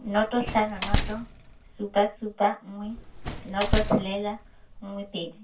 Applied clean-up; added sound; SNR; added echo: none; Slam; 3 dB; reverberation time 0.2 s.